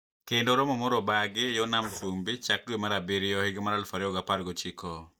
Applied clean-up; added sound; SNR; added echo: neural mask model DeepFilterNet 3.